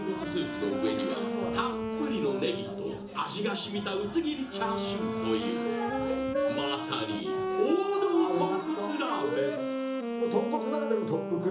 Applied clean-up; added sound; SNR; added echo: none; Wind instrument, woodwind instrument; 2 dB; reverberation time 0.8 s.